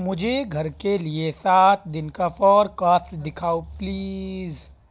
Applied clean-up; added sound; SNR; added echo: none; none; none; none.